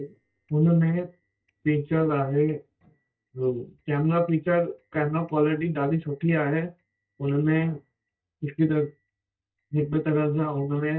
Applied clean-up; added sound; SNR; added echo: neural mask model DeepFilterNet 3.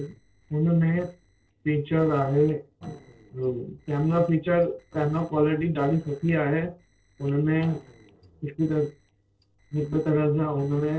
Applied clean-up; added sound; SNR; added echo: neural separator model SepFormer DNS4.